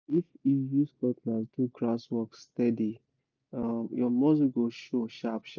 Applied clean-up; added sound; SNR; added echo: none; none; none; none.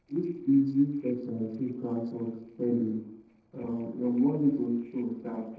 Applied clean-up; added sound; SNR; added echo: neural separator model SepFormer DNS4.